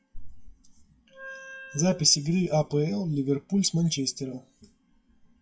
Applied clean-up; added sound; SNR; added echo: classical method WPE with log-MMSE.